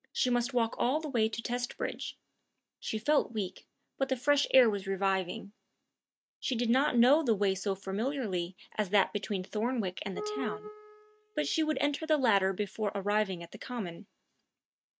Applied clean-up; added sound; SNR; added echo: neural mask model RNNoise.